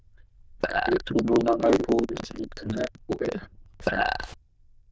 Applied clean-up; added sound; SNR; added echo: neural diffusion model UNIVERSE++.